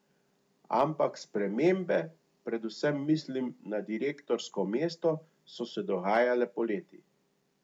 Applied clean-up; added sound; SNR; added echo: none; none; none; none.